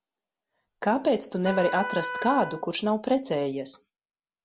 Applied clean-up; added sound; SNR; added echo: none; Wind instrument, woodwind instrument; 9 dB; none.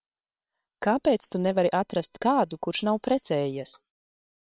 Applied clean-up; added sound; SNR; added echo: neural separator model SepFormer WHAM!.